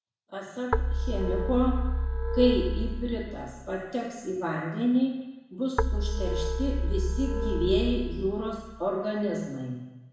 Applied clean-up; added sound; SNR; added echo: none; Keyboard (musical); 0 dB; reverberation time 1.0 s.